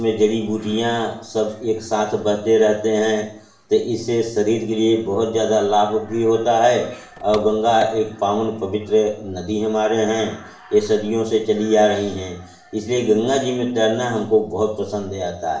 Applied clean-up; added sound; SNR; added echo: none; Car; 18 dB; reverberation time 0.5 s.